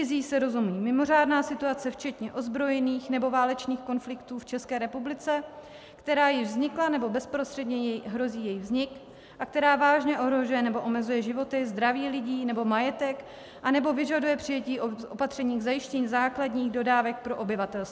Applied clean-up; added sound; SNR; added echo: none; none; none; none.